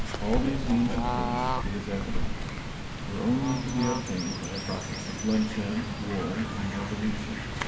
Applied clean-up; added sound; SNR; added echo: none; Bird / Fowl; 0 dB; reverberation time 2.1 s.